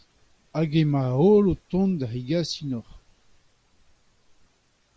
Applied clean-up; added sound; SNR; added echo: none; none; none; none.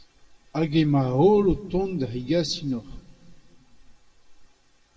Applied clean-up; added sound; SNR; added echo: none; none; none; reverberation time 0.9 s.